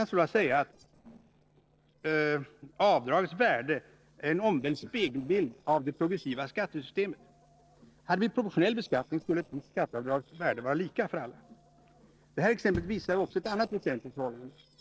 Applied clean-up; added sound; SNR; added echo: neural separator model SepFormer DNS4.